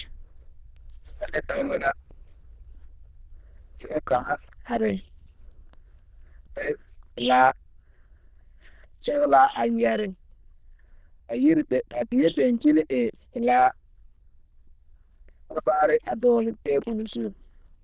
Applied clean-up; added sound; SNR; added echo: neural diffusion model UNIVERSE++.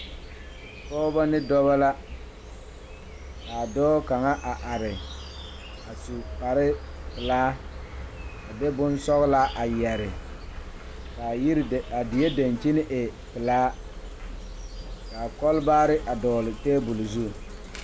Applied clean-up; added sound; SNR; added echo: none; Insect; 11 dB; none.